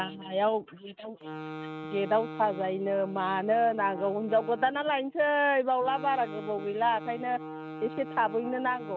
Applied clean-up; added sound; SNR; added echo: neural mask model RNNoise.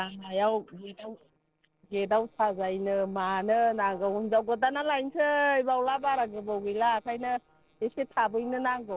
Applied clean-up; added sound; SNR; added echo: neural separator model SepFormer DNS4.